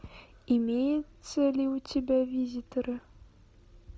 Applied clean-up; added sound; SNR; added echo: none; none; none; none.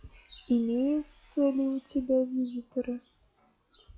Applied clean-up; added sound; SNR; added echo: classical method log-MMSE.